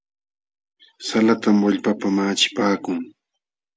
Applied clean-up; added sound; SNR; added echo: none; none; none; none.